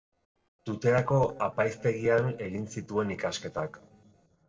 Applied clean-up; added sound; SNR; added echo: neural separator model SepFormer DNS4.